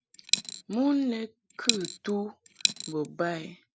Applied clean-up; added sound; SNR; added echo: neural mask model Resemble Enhance denoiser.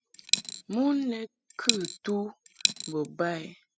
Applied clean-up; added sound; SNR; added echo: classical method spectral subtraction.